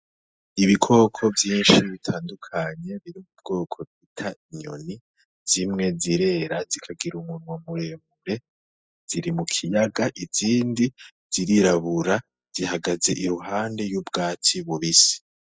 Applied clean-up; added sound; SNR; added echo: classical method spectral subtraction.